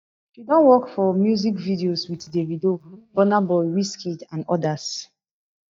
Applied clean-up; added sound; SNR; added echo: neural mask model DeepFilterNet 3.